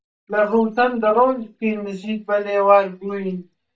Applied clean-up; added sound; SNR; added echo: neural mask model DeepFilterNet 3.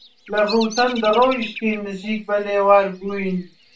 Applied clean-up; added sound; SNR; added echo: none; Bird vocalization, bird call, bird song; 16 dB; reverberation time 0.2 s.